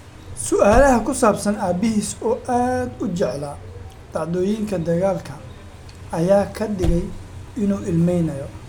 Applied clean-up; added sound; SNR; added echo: none; Slam / Car; 7 dB; none.